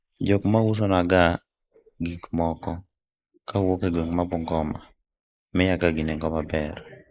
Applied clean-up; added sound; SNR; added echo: neural mask model Resemble Enhance denoiser.